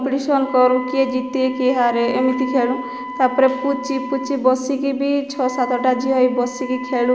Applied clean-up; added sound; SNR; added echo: none; Wind instrument, woodwind instrument; 14 dB; none.